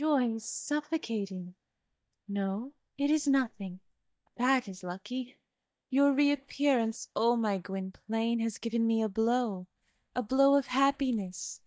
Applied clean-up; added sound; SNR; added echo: neural mask model DeepFilterNet 3.